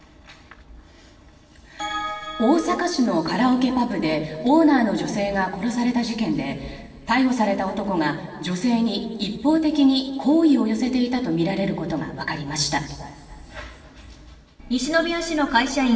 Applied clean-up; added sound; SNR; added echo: none; none; none; reverberation time 2.3 s.